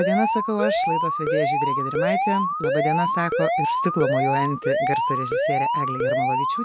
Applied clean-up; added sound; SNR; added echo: none; Alarm; -4 dB; none.